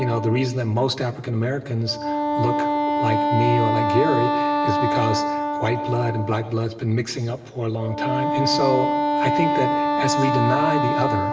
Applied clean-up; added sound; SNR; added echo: none; Wind instrument, woodwind instrument; -1 dB; reverberation time 0.8 s.